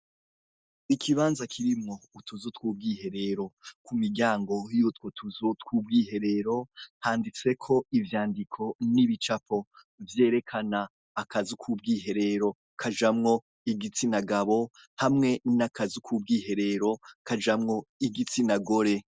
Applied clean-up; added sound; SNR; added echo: none; none; none; none.